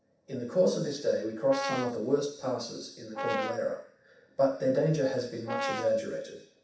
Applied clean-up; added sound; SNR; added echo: none; Brass instrument; 5 dB; reverberation time 0.7 s.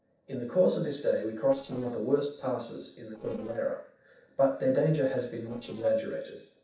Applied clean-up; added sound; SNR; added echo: neural separator model SepFormer DNS4.